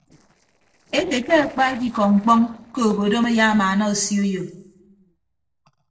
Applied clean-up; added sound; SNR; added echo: neural separator model SepFormer DNS4.